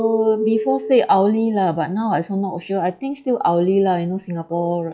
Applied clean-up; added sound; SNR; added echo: classical method log-MMSE.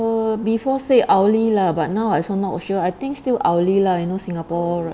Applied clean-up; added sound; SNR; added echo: none; none; none; none.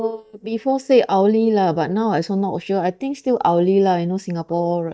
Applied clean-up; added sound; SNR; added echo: neural mask model DeepFilterNet 3.